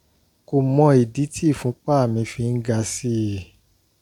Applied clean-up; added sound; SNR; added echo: none; none; none; none.